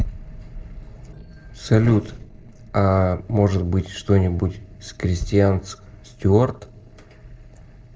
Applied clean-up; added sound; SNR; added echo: neural separator model SepFormer DNS4.